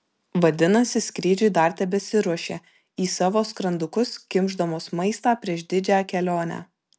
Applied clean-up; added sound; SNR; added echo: none; none; none; none.